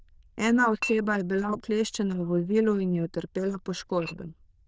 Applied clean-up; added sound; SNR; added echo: neural diffusion model UNIVERSE++.